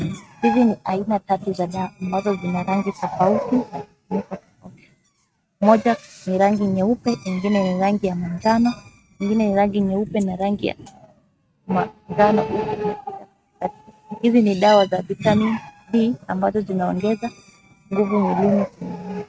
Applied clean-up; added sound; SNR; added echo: neural mask model RNNoise.